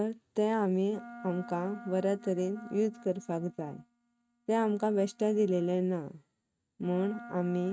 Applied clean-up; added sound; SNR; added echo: neural mask model RNNoise.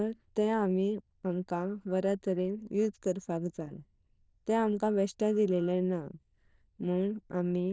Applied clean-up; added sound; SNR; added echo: neural diffusion model UNIVERSE++.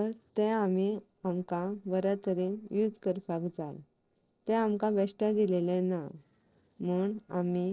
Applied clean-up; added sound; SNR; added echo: neural separator model SepFormer DNS4.